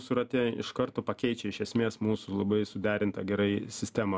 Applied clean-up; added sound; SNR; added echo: none; none; none; none.